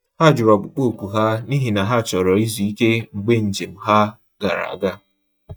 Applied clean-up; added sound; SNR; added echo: neural mask model DeepFilterNet 3.